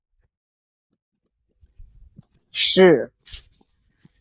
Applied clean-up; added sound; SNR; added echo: neural mask model DeepFilterNet 3.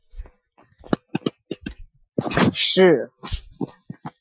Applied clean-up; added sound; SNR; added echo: classical method Wiener filter.